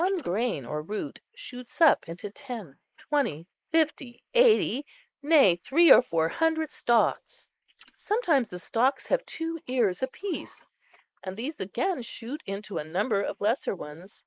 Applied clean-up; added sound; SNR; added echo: neural mask model Resemble Enhance denoiser.